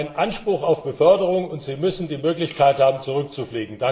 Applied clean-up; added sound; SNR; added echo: none; none; none; reverberation time 2.7 s.